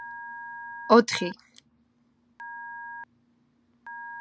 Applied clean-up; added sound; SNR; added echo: none; Telephone; 13 dB; none.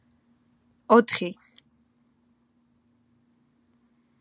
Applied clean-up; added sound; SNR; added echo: none; none; none; none.